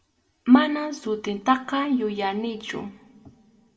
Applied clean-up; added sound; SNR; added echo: none; none; none; reverberation time 0.5 s.